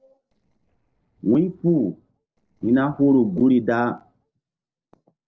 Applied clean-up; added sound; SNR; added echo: neural separator model SepFormer DNS4.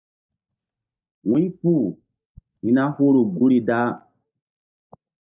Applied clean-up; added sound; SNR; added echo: neural mask model DeepFilterNet 3.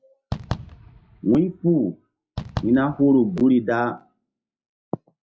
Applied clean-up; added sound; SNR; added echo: classical method log-MMSE.